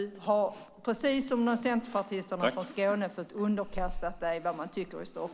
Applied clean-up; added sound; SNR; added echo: none; Breathing; 13 dB; none.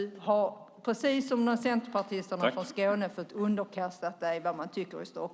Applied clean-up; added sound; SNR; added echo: none; none; none; none.